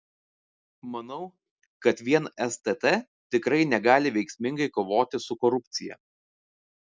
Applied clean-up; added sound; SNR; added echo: none; none; none; none.